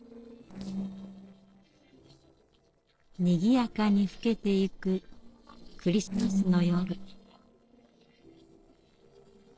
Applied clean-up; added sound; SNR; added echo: neural separator model SepFormer DNS4.